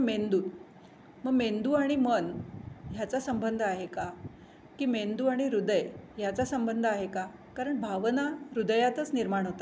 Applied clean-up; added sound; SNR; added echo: none; none; none; none.